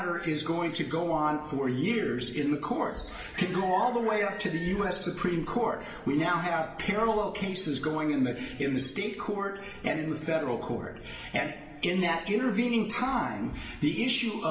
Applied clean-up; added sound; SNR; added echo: none; Chicken, rooster; 16 dB; reverberation time 0.8 s.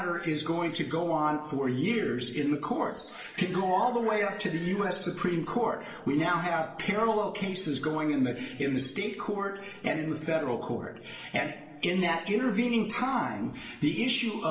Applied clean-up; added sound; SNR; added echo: neural separator model SepFormer DNS4.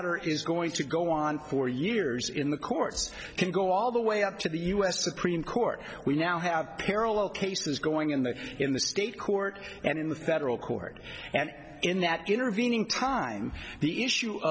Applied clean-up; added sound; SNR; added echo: none; none; none; none.